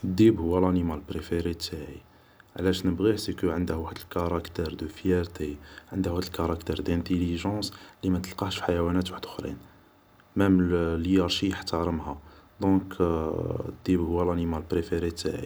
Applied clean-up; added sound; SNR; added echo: none; none; none; none.